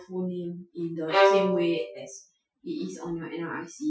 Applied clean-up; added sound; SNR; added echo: classical method Wiener filter.